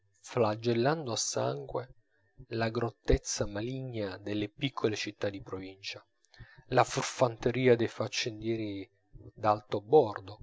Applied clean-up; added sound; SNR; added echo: none; none; none; none.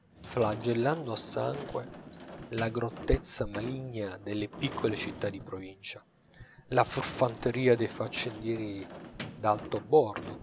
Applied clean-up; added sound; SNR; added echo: none; Sliding door / Slam; 13 dB; none.